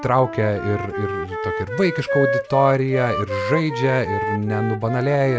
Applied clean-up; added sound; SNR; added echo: none; Wind instrument, woodwind instrument; 5 dB; none.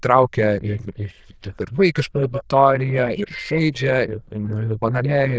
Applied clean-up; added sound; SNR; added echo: neural diffusion model UNIVERSE++.